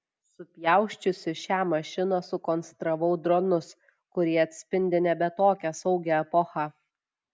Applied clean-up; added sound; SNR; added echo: none; none; none; none.